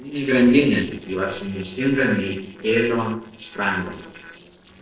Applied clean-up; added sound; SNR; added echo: neural separator model SepFormer DNS4.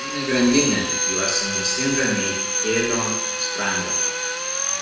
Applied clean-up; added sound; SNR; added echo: none; Drill; 0 dB; reverberation time 1.0 s.